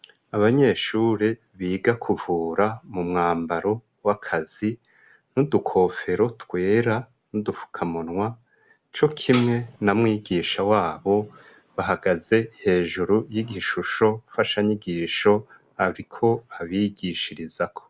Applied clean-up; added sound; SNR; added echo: none; Tambourine; 14 dB; none.